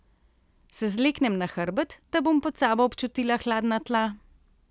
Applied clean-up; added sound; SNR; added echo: none; none; none; none.